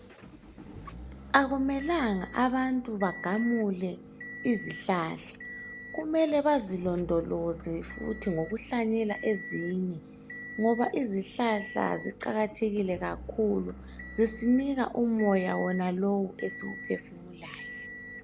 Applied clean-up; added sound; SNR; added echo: none; Motor vehicle (road) / Engine; 14 dB; none.